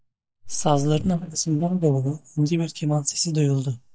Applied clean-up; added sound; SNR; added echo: neural mask model DeepFilterNet 3.